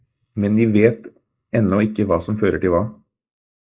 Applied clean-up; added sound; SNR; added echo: neural mask model Resemble Enhance denoiser.